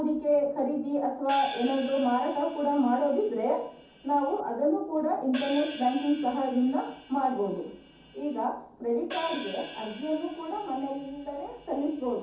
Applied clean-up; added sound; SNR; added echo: none; Hi-hat; 13 dB; reverberation time 0.6 s.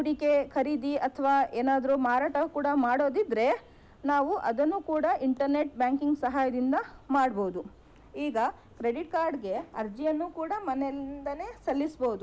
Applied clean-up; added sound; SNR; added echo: none; none; none; none.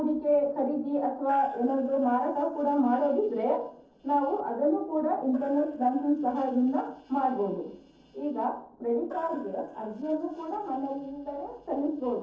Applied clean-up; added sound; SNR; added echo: neural separator model SepFormer DNS4.